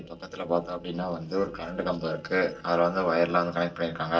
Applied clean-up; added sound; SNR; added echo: neural separator model SepFormer DNS4.